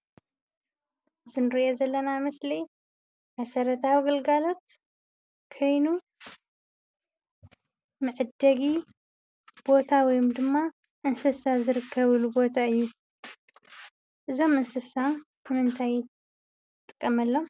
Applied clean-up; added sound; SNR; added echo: none; none; none; none.